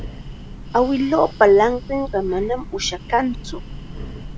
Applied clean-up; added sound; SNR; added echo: none; Breathing; 12 dB; none.